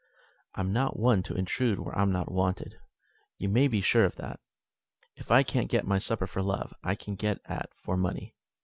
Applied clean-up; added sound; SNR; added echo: none; none; none; none.